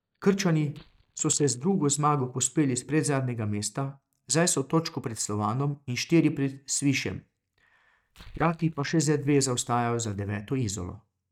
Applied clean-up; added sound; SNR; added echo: neural mask model DeepFilterNet 3.